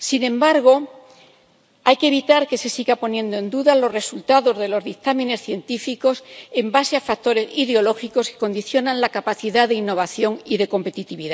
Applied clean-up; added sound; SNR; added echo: none; none; none; none.